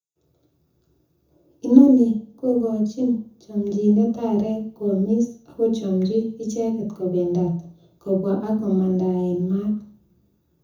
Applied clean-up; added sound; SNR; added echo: none; none; none; reverberation time 0.5 s.